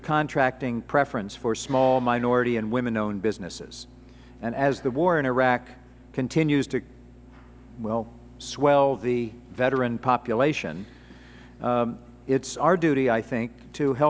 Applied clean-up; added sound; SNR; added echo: none; none; none; none.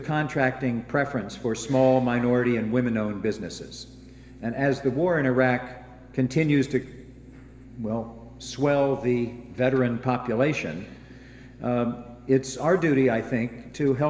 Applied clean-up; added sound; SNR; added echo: none; none; none; reverberation time 2.4 s.